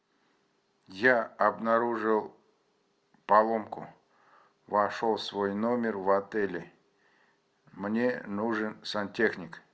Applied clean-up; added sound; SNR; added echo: none; none; none; none.